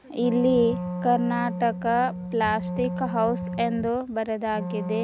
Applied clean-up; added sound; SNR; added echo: none; Wind instrument, woodwind instrument; 7 dB; none.